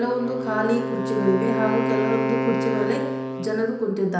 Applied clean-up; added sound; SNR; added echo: none; Wind instrument, woodwind instrument; 2 dB; reverberation time 0.9 s.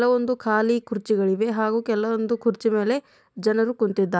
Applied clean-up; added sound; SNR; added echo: none; none; none; none.